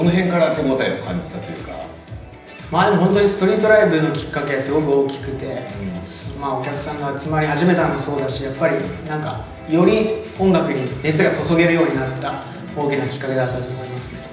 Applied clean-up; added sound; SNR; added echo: none; none; none; reverberation time 0.9 s.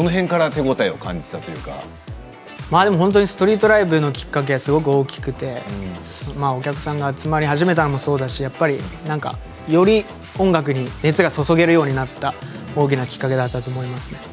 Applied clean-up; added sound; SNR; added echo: none; none; none; none.